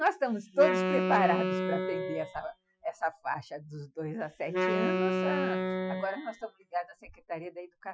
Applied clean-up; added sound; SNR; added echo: classical method Wiener filter.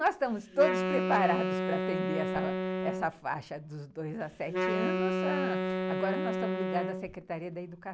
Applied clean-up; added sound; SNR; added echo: none; Wind instrument, woodwind instrument; -1 dB; none.